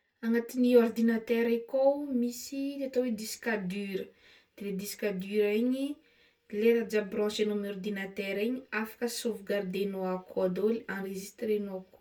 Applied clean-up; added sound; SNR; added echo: none; none; none; reverberation time 0.2 s.